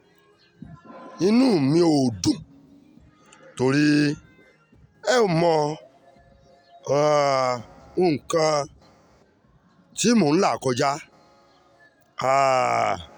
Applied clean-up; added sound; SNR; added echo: none; none; none; none.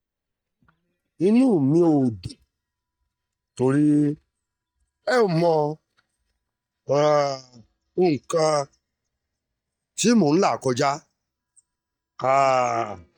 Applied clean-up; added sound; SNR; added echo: neural mask model DeepFilterNet 3.